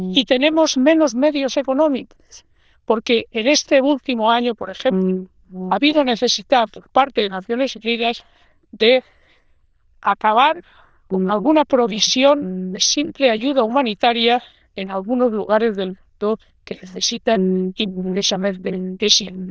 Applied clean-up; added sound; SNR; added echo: neural diffusion model UNIVERSE++.